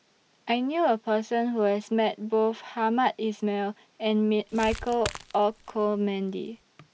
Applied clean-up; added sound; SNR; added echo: none; Crackle; 15 dB; none.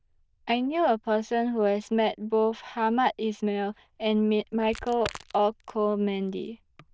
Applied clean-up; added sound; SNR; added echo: neural diffusion model UNIVERSE++.